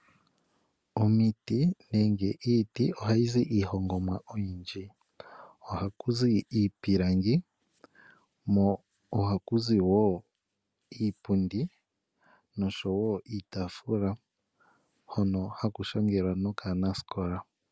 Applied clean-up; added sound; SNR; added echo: none; none; none; none.